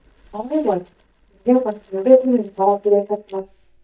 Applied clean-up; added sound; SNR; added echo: neural mask model DeepFilterNet 3.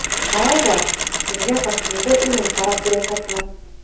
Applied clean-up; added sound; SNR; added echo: none; Mechanisms; 1 dB; reverberation time 0.5 s.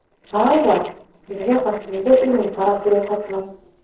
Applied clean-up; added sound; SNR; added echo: neural separator model SepFormer DNS4.